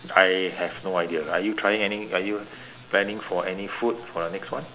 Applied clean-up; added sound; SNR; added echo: none; none; none; none.